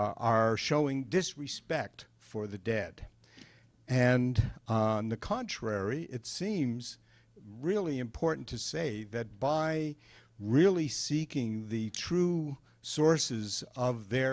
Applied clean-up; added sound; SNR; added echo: none; none; none; none.